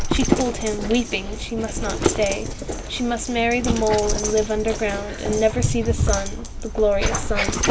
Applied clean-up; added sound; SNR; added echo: none; Dog; 1 dB; none.